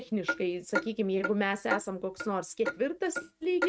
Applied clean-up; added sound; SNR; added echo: neural mask model RNNoise.